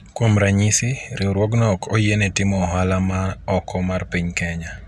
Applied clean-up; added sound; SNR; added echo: none; none; none; none.